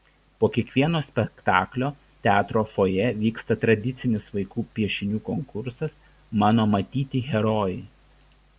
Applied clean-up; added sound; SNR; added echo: none; none; none; none.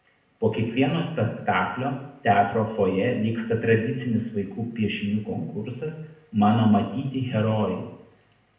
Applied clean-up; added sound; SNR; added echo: none; none; none; reverberation time 0.7 s.